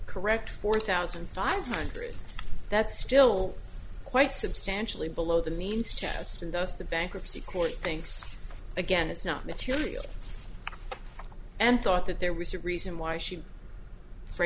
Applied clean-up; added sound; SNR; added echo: none; none; none; none.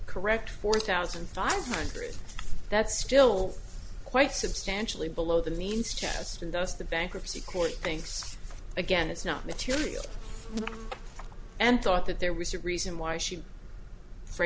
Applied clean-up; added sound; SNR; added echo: none; Insect; 16 dB; none.